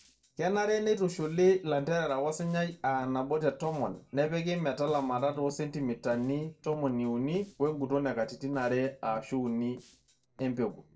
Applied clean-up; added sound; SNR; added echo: neural separator model SepFormer DNS4.